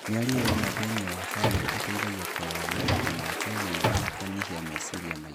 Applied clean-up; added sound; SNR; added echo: none; Drawer open or close + Applause; -4 dB; none.